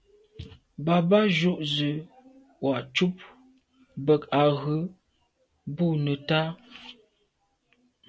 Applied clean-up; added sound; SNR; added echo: none; none; none; none.